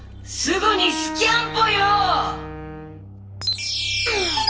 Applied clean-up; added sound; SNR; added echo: none; Wind instrument, woodwind instrument; 10 dB; none.